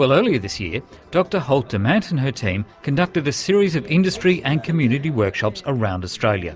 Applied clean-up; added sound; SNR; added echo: none; none; none; none.